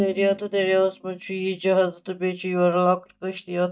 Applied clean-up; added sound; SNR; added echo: neural mask model DeepFilterNet 3.